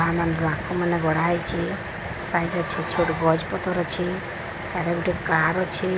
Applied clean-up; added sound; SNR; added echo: none; none; none; none.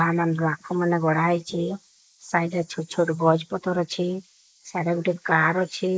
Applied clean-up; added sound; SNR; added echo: neural mask model Resemble Enhance denoiser.